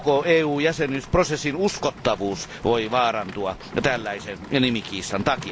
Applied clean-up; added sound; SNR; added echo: none; Rain; 17 dB; none.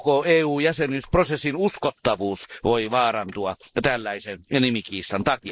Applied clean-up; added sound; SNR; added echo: neural mask model Resemble Enhance denoiser.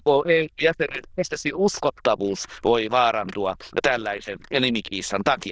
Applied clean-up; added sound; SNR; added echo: neural diffusion model UNIVERSE++.